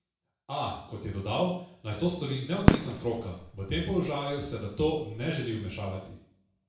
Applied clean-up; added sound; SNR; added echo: none; Fireworks; -1 dB; reverberation time 0.6 s.